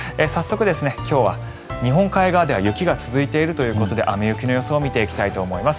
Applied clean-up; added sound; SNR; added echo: none; none; none; none.